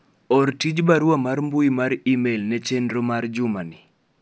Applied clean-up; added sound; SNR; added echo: none; none; none; none.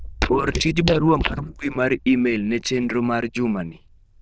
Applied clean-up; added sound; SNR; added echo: neural diffusion model UNIVERSE++.